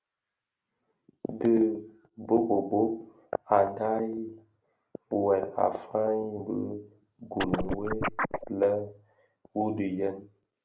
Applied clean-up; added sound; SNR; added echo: neural mask model Resemble Enhance denoiser.